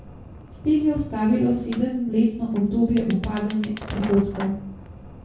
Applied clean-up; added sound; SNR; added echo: none; Fire; 15 dB; reverberation time 0.6 s.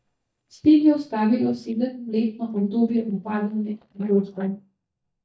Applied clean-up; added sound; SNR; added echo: neural mask model DeepFilterNet 3.